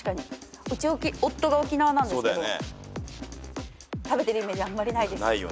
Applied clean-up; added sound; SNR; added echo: none; none; none; none.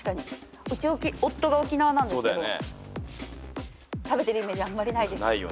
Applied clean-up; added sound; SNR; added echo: none; Tambourine; 14 dB; none.